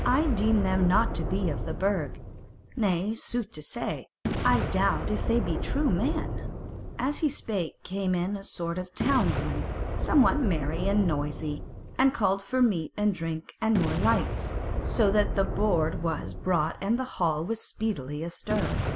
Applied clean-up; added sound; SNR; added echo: none; Boom; 4 dB; none.